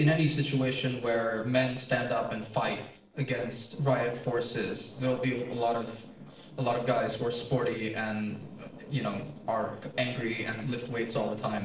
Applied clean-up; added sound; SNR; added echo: neural separator model SepFormer DNS4.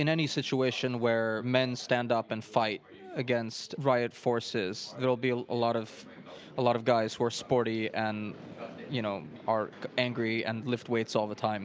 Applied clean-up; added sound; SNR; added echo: none; none; none; none.